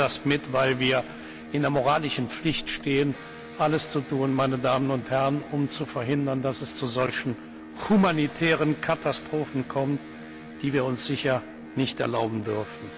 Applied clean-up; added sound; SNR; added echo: none; Electric guitar; 15 dB; none.